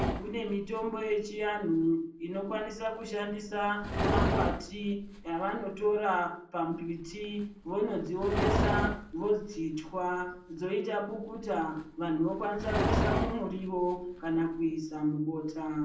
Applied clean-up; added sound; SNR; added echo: none; Livestock, farm animals, working animals; 3 dB; reverberation time 0.6 s.